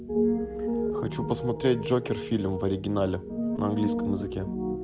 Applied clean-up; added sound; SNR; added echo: none; Piano; 1 dB; none.